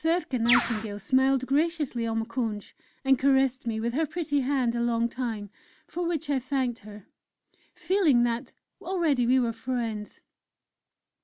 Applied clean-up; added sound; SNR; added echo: none; Bird; 0 dB; none.